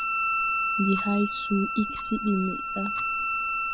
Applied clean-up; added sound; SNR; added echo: none; Wind instrument, woodwind instrument + Tick-tock; -1 dB; none.